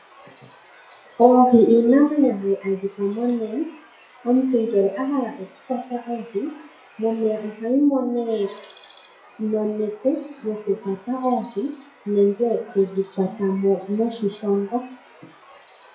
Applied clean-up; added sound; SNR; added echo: classical method WPE with log-MMSE.